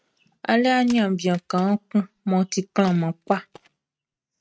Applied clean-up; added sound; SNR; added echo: neural mask model RNNoise.